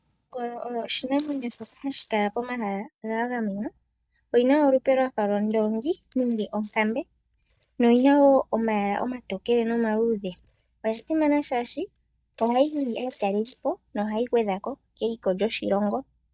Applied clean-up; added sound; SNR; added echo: neural mask model DeepFilterNet 3.